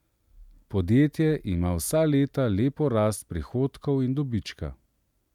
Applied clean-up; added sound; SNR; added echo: none; none; none; none.